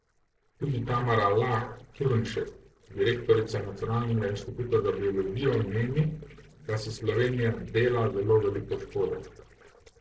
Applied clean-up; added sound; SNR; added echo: neural separator model SepFormer DNS4.